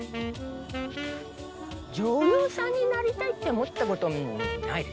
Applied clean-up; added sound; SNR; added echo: none; Wind instrument, woodwind instrument; 6 dB; none.